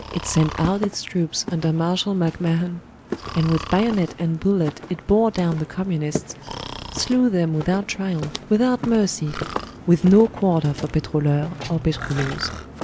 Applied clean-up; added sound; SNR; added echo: none; Breathing + Walk, footsteps; 12 dB; none.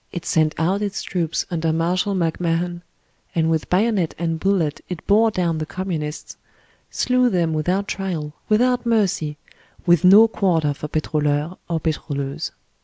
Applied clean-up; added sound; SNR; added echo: none; none; none; none.